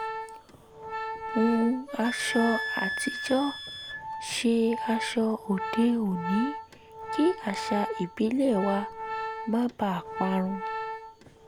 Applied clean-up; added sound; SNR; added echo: none; Wind instrument, woodwind instrument + Organ; 7 dB; none.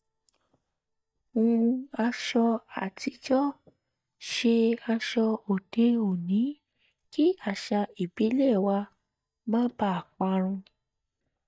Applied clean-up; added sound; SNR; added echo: neural mask model DeepFilterNet 3.